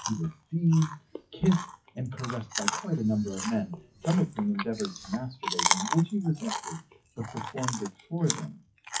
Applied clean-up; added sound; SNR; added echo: classical method WPE with log-MMSE.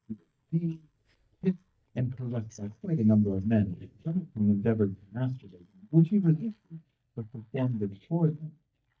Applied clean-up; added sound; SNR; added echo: neural mask model DeepFilterNet 3.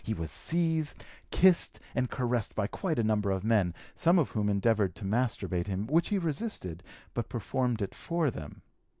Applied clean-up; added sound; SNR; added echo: none; none; none; none.